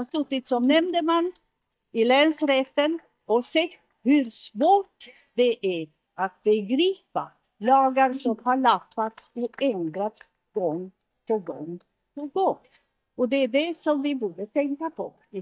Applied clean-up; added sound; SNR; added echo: neural mask model DeepFilterNet 3.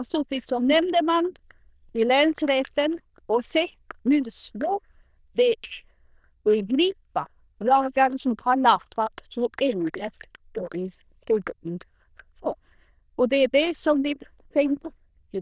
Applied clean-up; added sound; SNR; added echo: neural diffusion model UNIVERSE++.